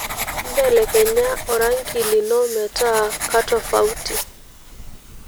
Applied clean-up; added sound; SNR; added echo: none; Writing; 8 dB; none.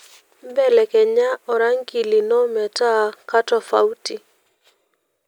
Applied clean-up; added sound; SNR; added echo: none; none; none; none.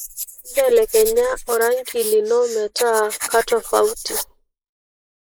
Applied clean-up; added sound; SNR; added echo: neural mask model Resemble Enhance denoiser.